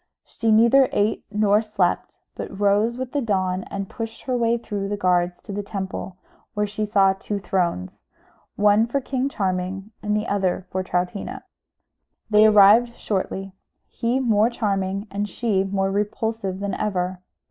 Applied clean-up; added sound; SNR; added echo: neural mask model DeepFilterNet 3.